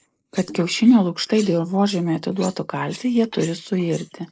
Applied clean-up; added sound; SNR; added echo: neural mask model Resemble Enhance denoiser.